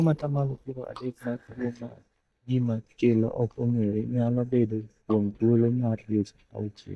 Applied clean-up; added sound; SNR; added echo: neural mask model DeepFilterNet 3.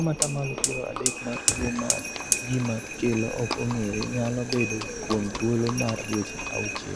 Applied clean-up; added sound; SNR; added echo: none; Livestock, farm animals, working animals + Fire; 2 dB; none.